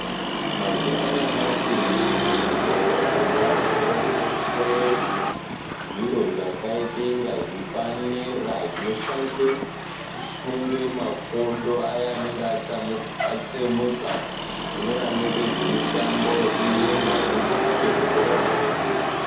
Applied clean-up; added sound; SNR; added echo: none; Motor vehicle (road); -2 dB; reverberation time 1.9 s.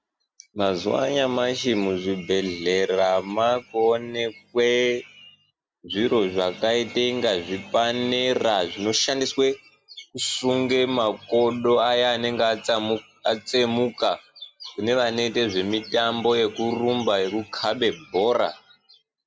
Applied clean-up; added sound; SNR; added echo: none; none; none; none.